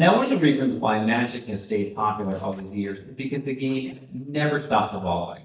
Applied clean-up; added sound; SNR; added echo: neural mask model DeepFilterNet 3.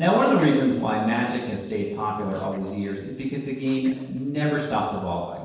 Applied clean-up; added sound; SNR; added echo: neural separator model SepFormer DNS4.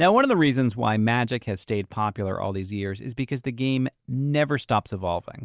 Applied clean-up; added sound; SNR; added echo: none; none; none; none.